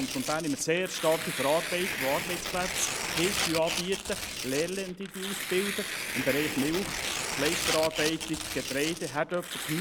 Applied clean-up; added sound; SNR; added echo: none; Tearing; 3 dB; none.